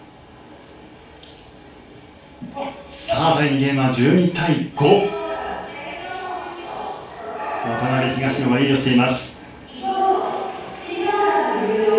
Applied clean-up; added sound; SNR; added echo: none; none; none; reverberation time 0.4 s.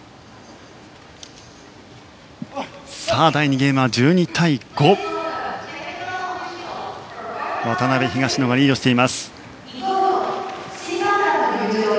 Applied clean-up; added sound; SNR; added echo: none; none; none; none.